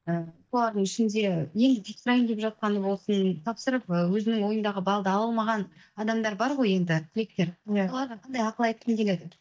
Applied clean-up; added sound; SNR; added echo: neural mask model DeepFilterNet 3.